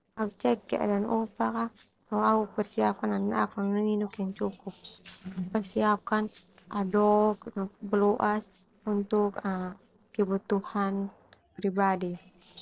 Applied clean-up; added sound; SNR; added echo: neural separator model SepFormer DNS4.